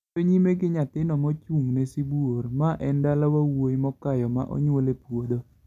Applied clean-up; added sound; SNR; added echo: none; none; none; none.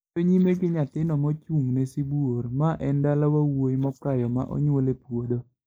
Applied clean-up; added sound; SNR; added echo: neural mask model Resemble Enhance denoiser.